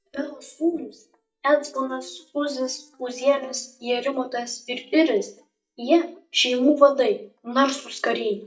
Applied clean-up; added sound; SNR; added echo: neural mask model DeepFilterNet 3.